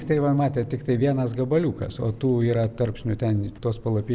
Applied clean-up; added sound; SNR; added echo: none; none; none; none.